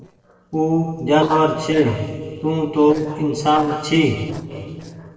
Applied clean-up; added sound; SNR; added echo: neural separator model SepFormer DNS4.